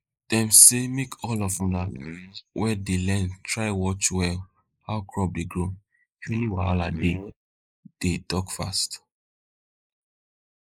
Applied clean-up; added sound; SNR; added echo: neural mask model Resemble Enhance denoiser.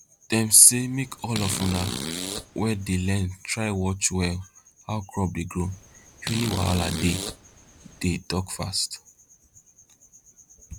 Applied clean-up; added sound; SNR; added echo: none; Fart; 8 dB; none.